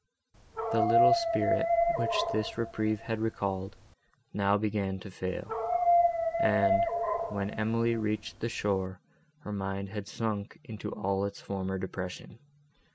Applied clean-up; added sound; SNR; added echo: none; Dog; -3 dB; none.